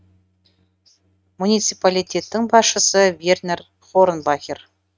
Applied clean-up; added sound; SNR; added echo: neural mask model RNNoise.